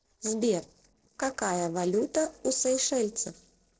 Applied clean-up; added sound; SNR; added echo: neural separator model SepFormer DNS4.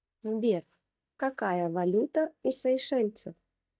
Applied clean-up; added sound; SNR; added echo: neural mask model DeepFilterNet 3.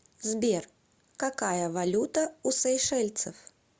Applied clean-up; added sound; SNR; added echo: none; none; none; none.